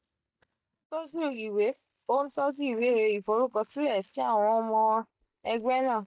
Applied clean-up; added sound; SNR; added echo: neural mask model DeepFilterNet 3.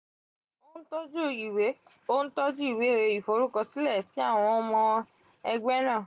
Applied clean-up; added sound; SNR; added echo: none; none; none; none.